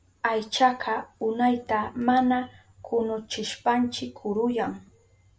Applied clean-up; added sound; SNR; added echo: none; none; none; none.